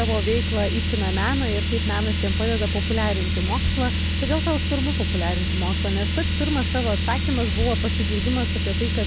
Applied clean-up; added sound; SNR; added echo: none; Car; -4 dB; none.